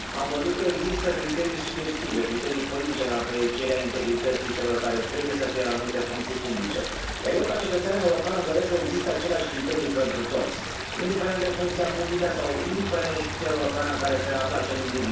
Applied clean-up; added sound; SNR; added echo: none; Stream; 5 dB; reverberation time 0.7 s.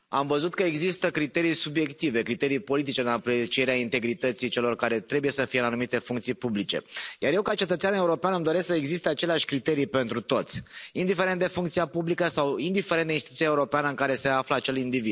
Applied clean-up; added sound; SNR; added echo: none; none; none; none.